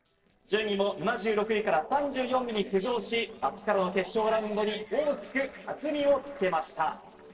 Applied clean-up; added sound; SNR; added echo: neural separator model SepFormer DNS4.